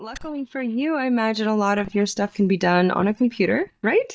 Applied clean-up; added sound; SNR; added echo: neural mask model DeepFilterNet 3.